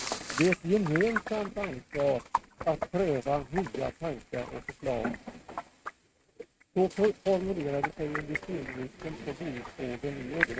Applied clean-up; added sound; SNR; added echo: neural mask model RNNoise.